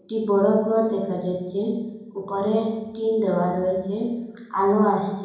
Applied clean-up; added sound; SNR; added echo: none; none; none; reverberation time 1.0 s.